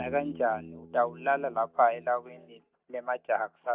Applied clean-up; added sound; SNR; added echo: neural mask model DeepFilterNet 3.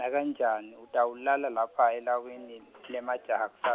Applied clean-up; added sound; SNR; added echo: none; none; none; none.